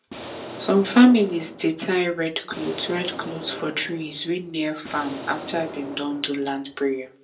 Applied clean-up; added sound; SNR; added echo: none; Explosion; 14 dB; reverberation time 0.2 s.